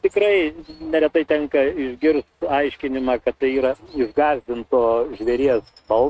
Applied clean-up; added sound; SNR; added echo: neural mask model RNNoise.